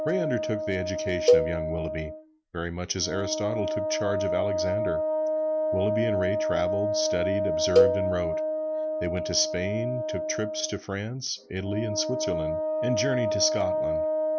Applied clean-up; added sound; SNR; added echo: none; Wind instrument, woodwind instrument + Cowbell; -4 dB; none.